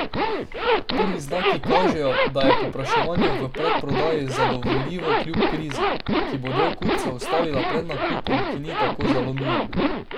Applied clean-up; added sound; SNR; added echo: none; Zipper (clothing); -5 dB; none.